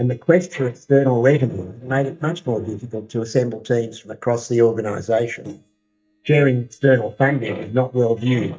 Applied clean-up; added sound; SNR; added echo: neural mask model DeepFilterNet 3.